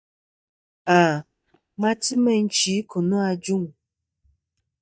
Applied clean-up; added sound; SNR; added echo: neural mask model DeepFilterNet 3.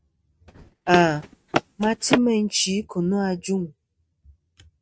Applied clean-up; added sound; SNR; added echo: neural mask model RNNoise.